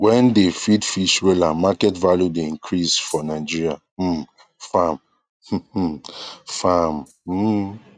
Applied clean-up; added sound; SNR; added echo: neural mask model RNNoise.